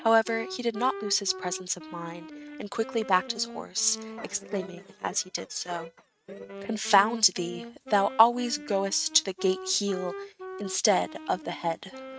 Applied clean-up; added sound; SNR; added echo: neural mask model RNNoise.